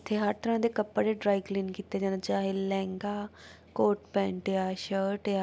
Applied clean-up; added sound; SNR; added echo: none; none; none; none.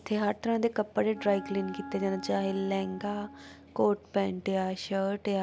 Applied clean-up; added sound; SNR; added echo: none; Wind instrument, woodwind instrument; 15 dB; none.